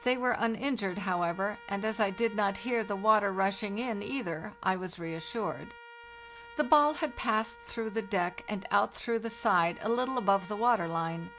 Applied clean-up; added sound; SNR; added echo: none; Trumpet; 20 dB; none.